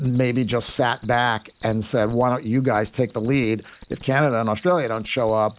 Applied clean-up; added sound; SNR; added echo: none; Cricket; 4 dB; none.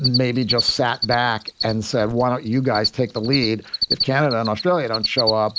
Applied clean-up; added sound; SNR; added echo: neural mask model Resemble Enhance denoiser.